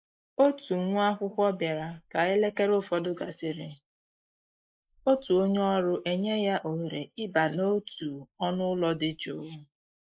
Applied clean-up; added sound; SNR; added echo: neural mask model Resemble Enhance denoiser.